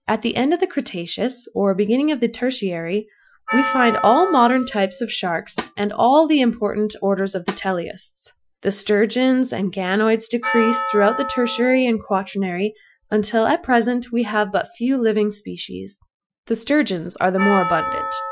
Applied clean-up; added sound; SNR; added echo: classical method Wiener filter.